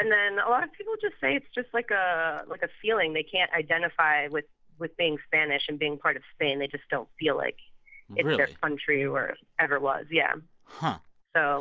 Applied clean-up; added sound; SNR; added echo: none; none; none; none.